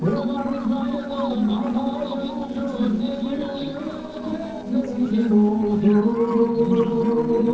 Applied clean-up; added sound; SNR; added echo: neural separator model SepFormer DNS4.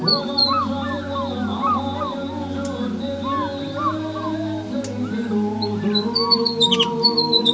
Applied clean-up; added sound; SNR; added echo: none; Bird; 1 dB; reverberation time 2.8 s.